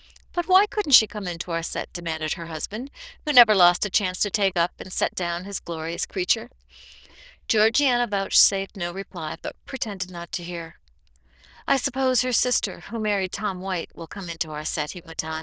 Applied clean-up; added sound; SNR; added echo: neural diffusion model UNIVERSE++.